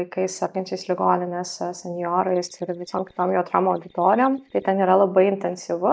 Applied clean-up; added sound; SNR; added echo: neural mask model DeepFilterNet 3.